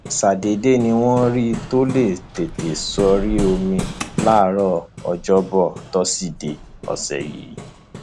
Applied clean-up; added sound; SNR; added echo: none; Hammer; 11 dB; none.